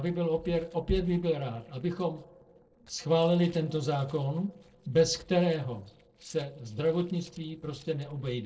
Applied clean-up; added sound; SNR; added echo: neural separator model SepFormer DNS4.